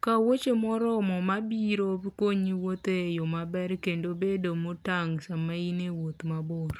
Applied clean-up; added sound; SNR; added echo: none; none; none; none.